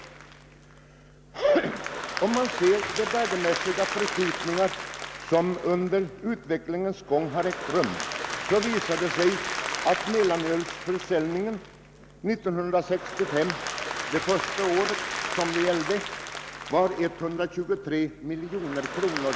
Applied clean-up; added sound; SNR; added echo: none; Applause / Crowd; 7 dB; none.